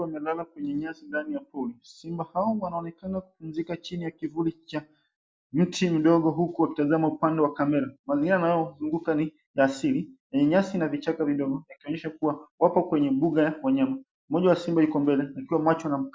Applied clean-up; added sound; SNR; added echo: none; none; none; none.